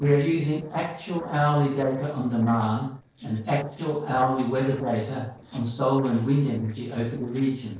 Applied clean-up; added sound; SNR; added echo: neural separator model SepFormer DNS4.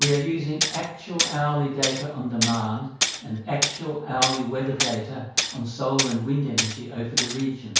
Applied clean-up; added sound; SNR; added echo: none; Tools; 2 dB; reverberation time 0.5 s.